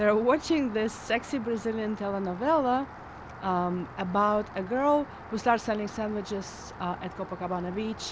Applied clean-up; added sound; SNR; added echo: none; Rain; 15 dB; none.